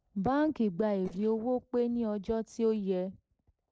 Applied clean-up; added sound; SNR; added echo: neural separator model SepFormer DNS4.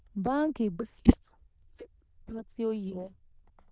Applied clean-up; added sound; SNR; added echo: neural diffusion model UNIVERSE++.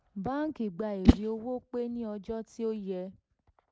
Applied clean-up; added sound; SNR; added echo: none; Whoosh, swoosh, swish; -5 dB; none.